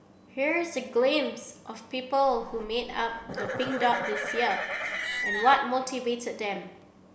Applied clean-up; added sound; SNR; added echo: none; Livestock, farm animals, working animals; 5 dB; none.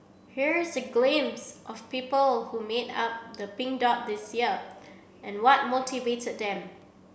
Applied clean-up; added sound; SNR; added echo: none; none; none; none.